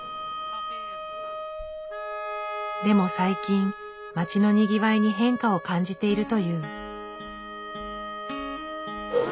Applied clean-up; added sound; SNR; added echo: none; none; none; none.